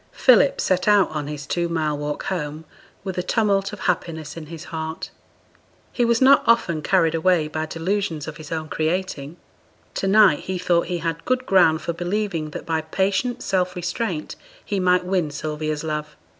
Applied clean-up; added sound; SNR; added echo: none; none; none; none.